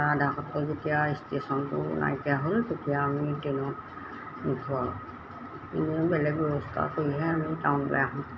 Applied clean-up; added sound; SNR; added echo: none; none; none; none.